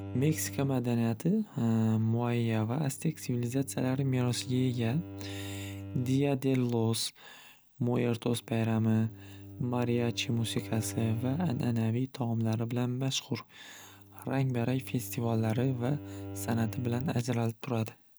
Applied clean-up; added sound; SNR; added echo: none; Bowed string instrument; 15 dB; none.